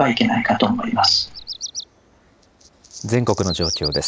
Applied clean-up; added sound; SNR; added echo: none; Bird vocalization, bird call, bird song; 11 dB; none.